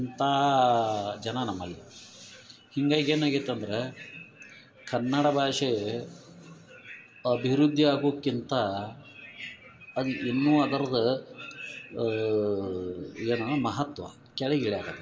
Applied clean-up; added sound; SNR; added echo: none; none; none; reverberation time 1.9 s.